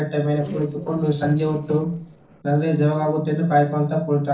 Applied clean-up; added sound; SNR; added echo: neural separator model SepFormer DNS4.